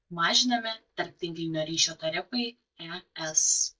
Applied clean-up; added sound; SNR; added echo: neural mask model DeepFilterNet 3.